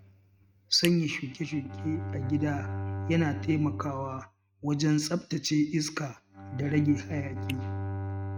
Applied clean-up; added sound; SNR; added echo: neural mask model RNNoise.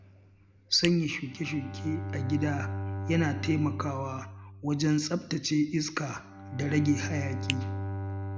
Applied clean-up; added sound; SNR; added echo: none; Finger snapping + Bowed string instrument; 6 dB; none.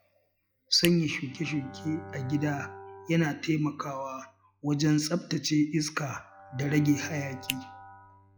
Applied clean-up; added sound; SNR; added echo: classical method log-MMSE.